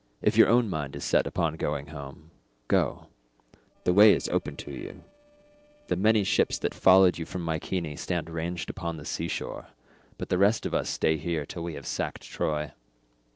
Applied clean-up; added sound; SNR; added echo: neural separator model SepFormer DNS4.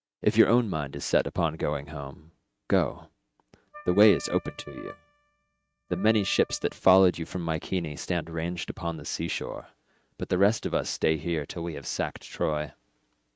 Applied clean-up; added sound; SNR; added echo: neural mask model RNNoise.